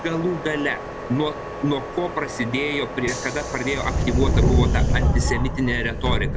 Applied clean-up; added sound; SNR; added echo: none; Subway, metro, underground; -2 dB; none.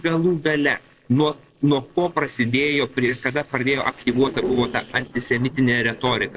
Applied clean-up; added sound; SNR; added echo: neural separator model SepFormer DNS4.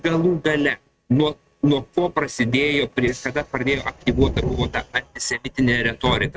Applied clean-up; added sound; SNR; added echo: neural mask model RNNoise.